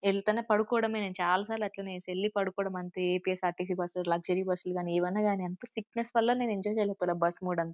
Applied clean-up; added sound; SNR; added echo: none; none; none; none.